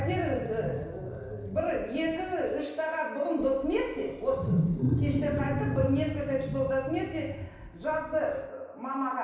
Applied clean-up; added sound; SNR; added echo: none; Wild animals; 3 dB; reverberation time 0.9 s.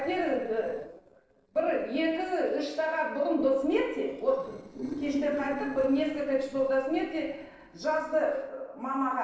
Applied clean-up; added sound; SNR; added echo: neural separator model SepFormer DNS4.